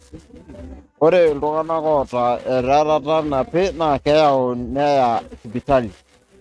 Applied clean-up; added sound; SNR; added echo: neural mask model RNNoise.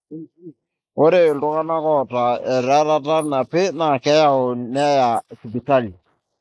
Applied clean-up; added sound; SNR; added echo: neural mask model Resemble Enhance denoiser.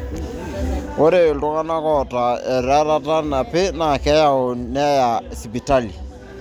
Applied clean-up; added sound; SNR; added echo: none; none; none; none.